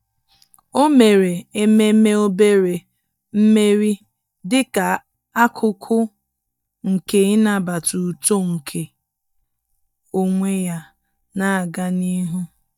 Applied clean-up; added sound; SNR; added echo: neural mask model DeepFilterNet 3.